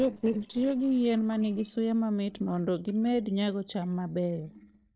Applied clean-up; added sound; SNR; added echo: neural separator model SepFormer DNS4.